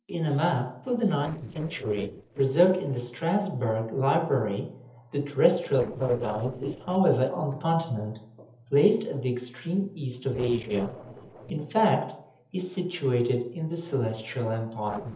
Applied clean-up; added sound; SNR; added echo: neural separator model SepFormer DNS4.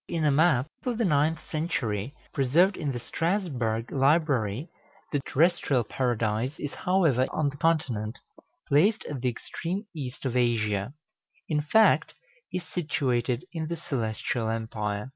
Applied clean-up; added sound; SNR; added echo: none; none; none; none.